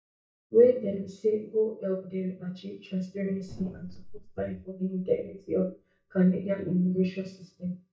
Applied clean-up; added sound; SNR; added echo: neural mask model DeepFilterNet 3.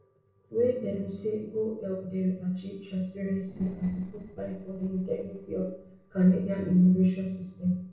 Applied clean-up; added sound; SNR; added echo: neural separator model SepFormer DNS4.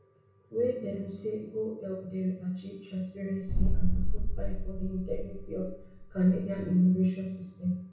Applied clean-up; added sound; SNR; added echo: none; Boom; -4 dB; reverberation time 0.6 s.